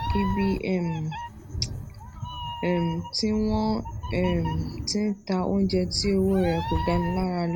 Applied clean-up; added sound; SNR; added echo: none; Meow; 6 dB; none.